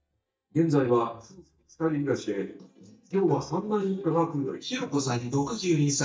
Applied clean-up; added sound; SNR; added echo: neural mask model DeepFilterNet 3.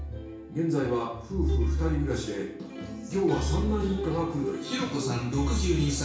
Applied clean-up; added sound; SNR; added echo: none; Plucked string instrument; 14 dB; reverberation time 0.6 s.